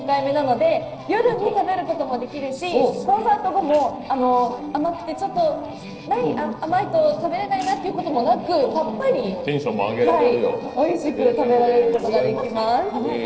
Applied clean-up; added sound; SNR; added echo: neural separator model SepFormer DNS4.